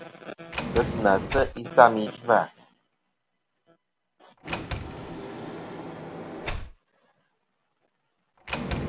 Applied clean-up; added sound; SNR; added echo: none; Sliding door; 8 dB; none.